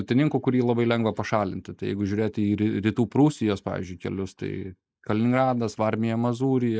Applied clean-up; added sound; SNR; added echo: neural mask model Resemble Enhance denoiser.